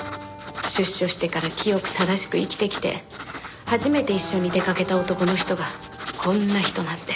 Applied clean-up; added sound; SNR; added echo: none; Writing; 10 dB; none.